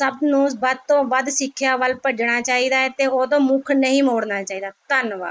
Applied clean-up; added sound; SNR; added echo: neural mask model Resemble Enhance denoiser.